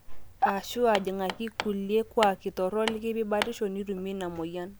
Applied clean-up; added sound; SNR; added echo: none; Hammer; 9 dB; none.